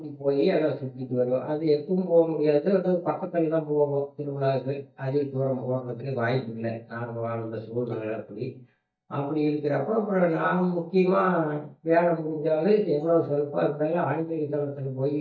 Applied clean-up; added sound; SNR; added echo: neural mask model DeepFilterNet 3.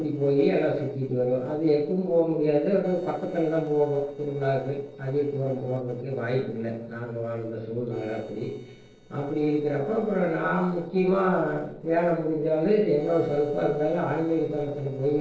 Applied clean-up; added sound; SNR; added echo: neural separator model SepFormer DNS4.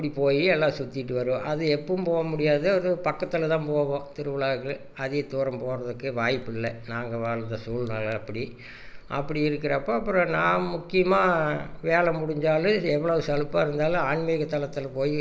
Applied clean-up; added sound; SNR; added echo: none; none; none; none.